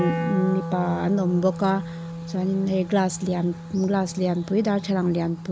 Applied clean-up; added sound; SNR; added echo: none; Wind instrument, woodwind instrument; 9 dB; none.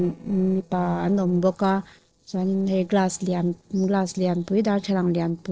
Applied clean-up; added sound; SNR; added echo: neural separator model SepFormer DNS4.